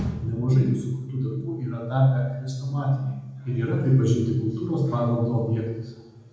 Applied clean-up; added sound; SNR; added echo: none; none; none; reverberation time 0.9 s.